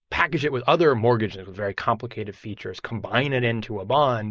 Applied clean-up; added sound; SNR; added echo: neural mask model Resemble Enhance denoiser.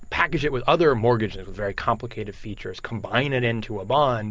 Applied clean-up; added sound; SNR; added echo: none; Frog; 16 dB; none.